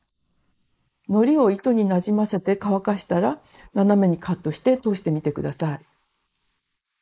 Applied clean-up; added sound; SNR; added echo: neural mask model Resemble Enhance denoiser.